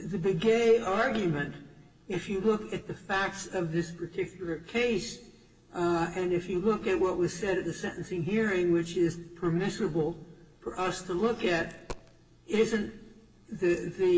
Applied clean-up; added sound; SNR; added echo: none; Coin (dropping); 18 dB; reverberation time 0.9 s.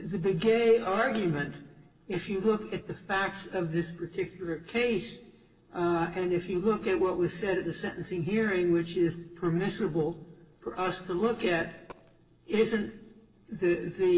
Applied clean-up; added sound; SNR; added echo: neural separator model SepFormer DNS4.